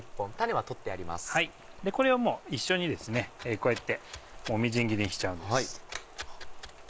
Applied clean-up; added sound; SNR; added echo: none; Rain; 13 dB; none.